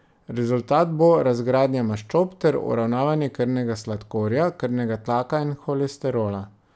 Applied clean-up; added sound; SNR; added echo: none; none; none; none.